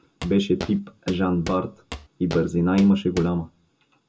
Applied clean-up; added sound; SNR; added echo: none; Walk, footsteps; 13 dB; reverberation time 0.2 s.